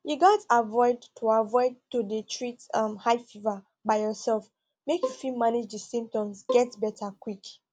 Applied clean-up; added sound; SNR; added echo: none; Bowed string instrument; 8 dB; none.